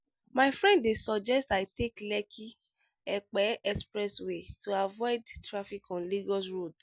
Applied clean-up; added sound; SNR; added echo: none; none; none; none.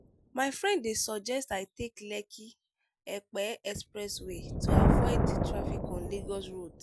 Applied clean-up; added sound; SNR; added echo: none; Thunder; -4 dB; none.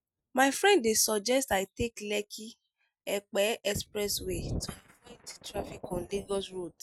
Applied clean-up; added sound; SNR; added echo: neural mask model RNNoise.